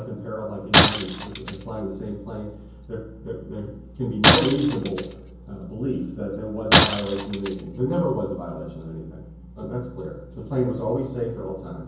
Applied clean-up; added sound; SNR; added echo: none; Shatter; -4 dB; reverberation time 0.9 s.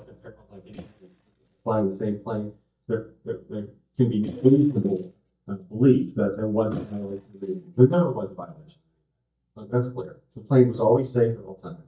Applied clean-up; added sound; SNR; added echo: neural mask model DeepFilterNet 3.